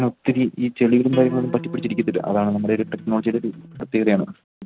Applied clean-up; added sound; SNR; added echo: none; Acoustic guitar; 14 dB; none.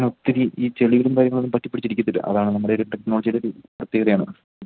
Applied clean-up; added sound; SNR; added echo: none; none; none; none.